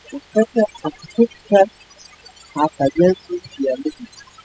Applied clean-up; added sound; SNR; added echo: classical method spectral subtraction.